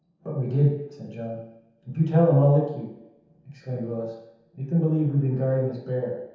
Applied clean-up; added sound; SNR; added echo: none; none; none; reverberation time 0.9 s.